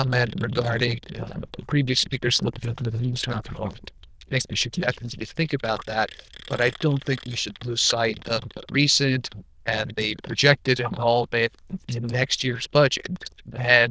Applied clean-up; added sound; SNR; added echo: neural diffusion model UNIVERSE++.